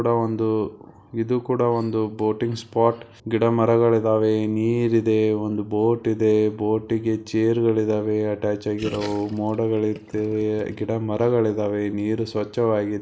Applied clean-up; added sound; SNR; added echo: none; Gurgling; 19 dB; none.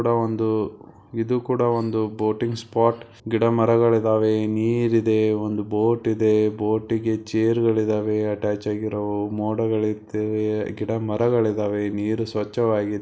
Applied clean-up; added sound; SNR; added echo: none; none; none; none.